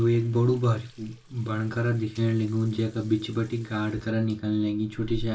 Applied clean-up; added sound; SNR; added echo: none; Sink (filling or washing) / Water tap, faucet; 17 dB; reverberation time 0.2 s.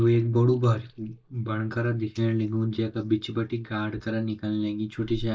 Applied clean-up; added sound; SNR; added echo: neural mask model DeepFilterNet 3.